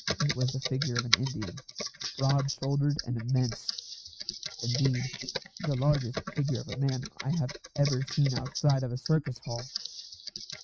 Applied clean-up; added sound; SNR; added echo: neural mask model RNNoise.